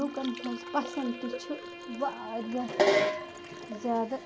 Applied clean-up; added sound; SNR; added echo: none; Bowed string instrument + Liquid; 11 dB; none.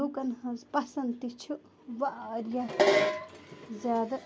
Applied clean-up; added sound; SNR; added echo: none; none; none; none.